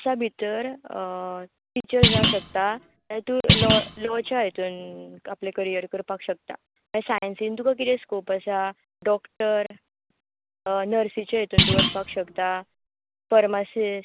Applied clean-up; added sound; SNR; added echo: none; Thump, thud; -3 dB; none.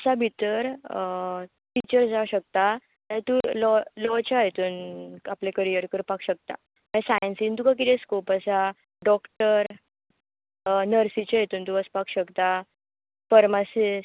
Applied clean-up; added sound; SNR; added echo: none; none; none; none.